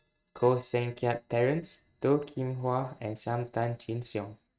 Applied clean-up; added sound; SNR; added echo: neural mask model RNNoise.